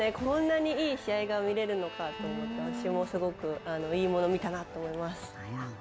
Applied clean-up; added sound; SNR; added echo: none; Bowed string instrument; 18 dB; none.